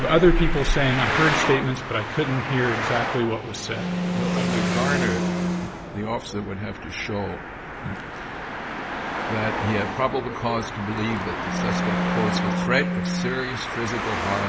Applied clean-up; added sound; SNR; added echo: none; Wind instrument, woodwind instrument + Traffic noise, roadway noise; 2 dB; none.